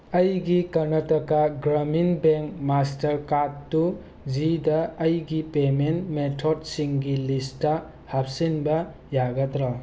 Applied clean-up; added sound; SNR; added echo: none; none; none; none.